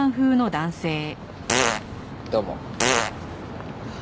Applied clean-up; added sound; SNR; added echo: none; Fart; -2 dB; none.